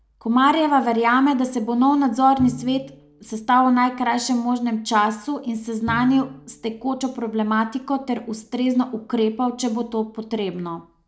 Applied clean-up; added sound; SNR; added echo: none; Bowed string instrument; 19 dB; none.